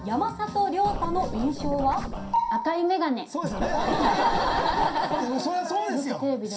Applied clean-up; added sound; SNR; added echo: none; Scratching (performance technique); 8 dB; reverberation time 0.3 s.